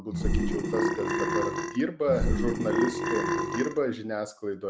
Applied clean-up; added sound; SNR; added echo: none; Burping, eructation; -3 dB; none.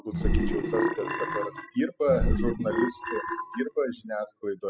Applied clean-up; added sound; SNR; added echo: classical method spectral subtraction.